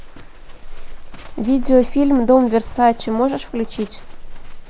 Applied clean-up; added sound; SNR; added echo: none; Livestock, farm animals, working animals; 8 dB; none.